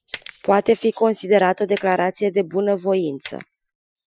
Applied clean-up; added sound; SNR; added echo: classical method Wiener filter.